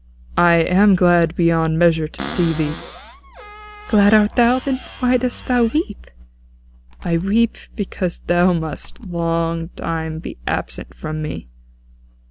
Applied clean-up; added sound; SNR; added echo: none; Bird + Cupboard open or close; 15 dB; none.